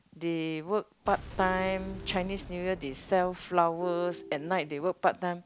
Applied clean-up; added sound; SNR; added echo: none; Ringtone + Boom; 14 dB; none.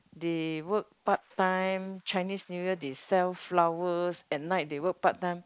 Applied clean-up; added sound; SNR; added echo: neural mask model Resemble Enhance denoiser.